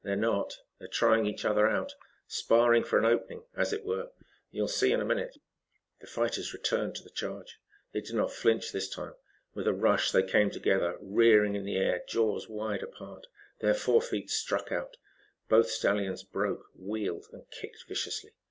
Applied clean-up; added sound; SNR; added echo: none; none; none; none.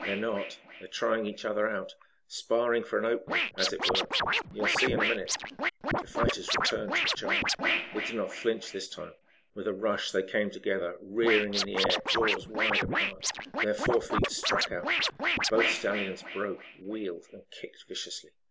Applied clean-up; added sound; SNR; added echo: none; Scratching (performance technique); 0 dB; none.